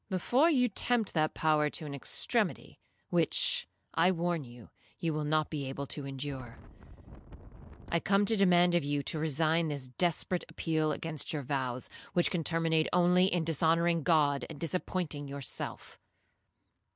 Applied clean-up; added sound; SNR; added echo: none; Wind; 16 dB; none.